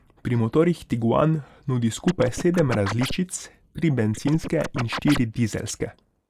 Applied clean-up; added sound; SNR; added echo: neural mask model Resemble Enhance denoiser.